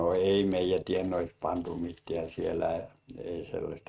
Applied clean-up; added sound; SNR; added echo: neural mask model RNNoise.